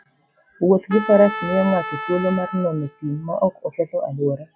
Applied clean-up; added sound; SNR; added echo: classical method log-MMSE.